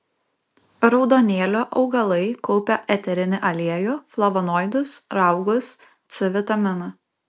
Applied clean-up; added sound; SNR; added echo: none; none; none; none.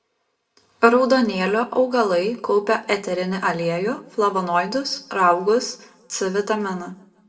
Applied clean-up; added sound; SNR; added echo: none; none; none; reverberation time 0.6 s.